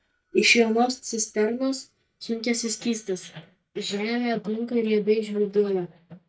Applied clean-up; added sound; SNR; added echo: neural mask model DeepFilterNet 3.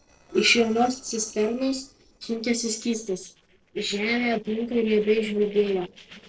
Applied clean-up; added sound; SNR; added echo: neural separator model SepFormer DNS4.